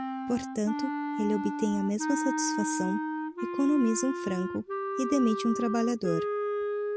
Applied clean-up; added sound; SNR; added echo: none; Wind instrument, woodwind instrument; 3 dB; none.